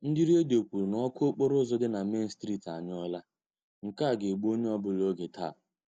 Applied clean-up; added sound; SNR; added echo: none; none; none; none.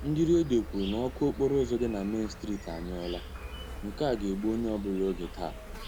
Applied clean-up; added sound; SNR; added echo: none; Insect; 11 dB; none.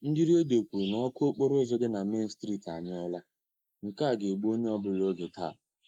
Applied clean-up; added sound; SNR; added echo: neural mask model Resemble Enhance denoiser.